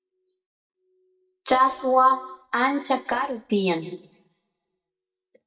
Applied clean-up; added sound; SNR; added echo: neural mask model DeepFilterNet 3.